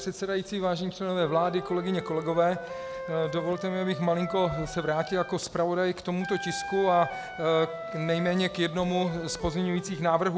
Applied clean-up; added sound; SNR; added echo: none; Wind instrument, woodwind instrument; 11 dB; none.